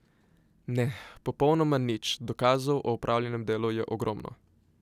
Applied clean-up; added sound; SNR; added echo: none; none; none; none.